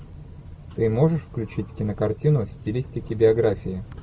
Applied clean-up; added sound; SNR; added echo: none; none; none; none.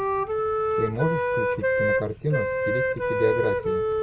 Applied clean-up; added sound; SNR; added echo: none; Wind instrument, woodwind instrument; -4 dB; none.